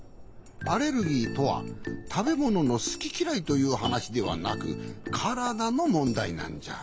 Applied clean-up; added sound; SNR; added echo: none; Subway, metro, underground; 17 dB; none.